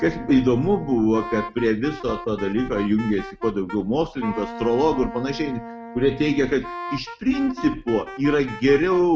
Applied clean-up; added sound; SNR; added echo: none; Wind instrument, woodwind instrument; 13 dB; none.